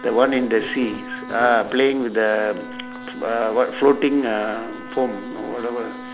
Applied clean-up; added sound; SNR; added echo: none; Bowed string instrument; 15 dB; none.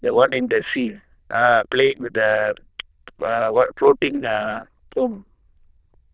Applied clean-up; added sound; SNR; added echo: neural diffusion model UNIVERSE++.